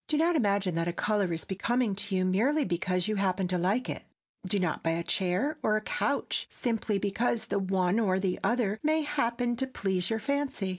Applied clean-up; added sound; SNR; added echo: none; none; none; none.